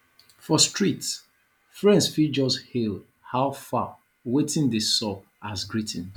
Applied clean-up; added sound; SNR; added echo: none; none; none; none.